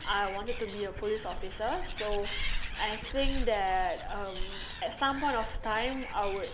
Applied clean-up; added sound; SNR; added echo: none; Animal; 2 dB; none.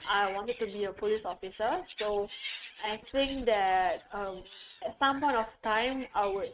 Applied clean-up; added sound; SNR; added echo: neural mask model RNNoise.